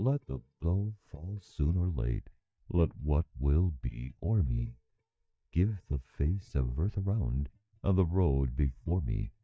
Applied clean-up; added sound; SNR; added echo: neural mask model DeepFilterNet 3.